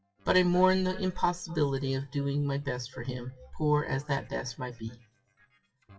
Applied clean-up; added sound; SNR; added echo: classical method WPE with log-MMSE.